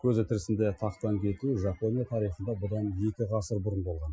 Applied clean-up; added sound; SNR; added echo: classical method Wiener filter.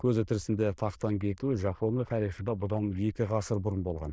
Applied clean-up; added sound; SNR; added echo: neural diffusion model UNIVERSE++.